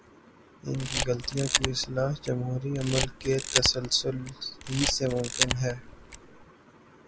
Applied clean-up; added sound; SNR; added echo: none; Camera; 2 dB; none.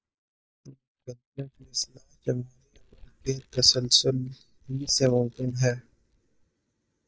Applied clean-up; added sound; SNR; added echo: neural mask model DeepFilterNet 3.